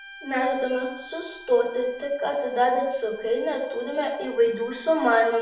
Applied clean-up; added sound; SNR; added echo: none; Bowed string instrument; 19 dB; reverberation time 0.6 s.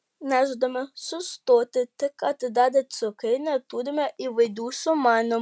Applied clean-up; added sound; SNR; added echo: none; none; none; none.